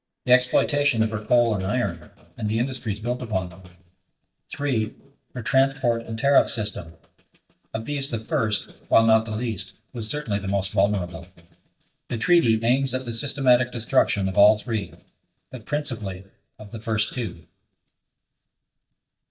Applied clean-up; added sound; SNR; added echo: neural mask model DeepFilterNet 3.